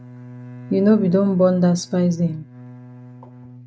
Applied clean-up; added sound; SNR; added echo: neural mask model RNNoise.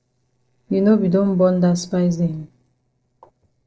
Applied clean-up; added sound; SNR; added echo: neural separator model SepFormer DNS4.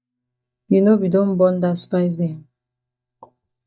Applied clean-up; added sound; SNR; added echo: neural mask model DeepFilterNet 3.